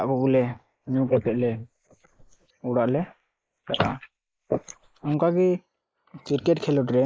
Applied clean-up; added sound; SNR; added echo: neural mask model Resemble Enhance denoiser.